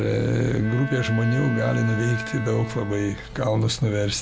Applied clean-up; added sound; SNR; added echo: none; Bowed string instrument; 12 dB; none.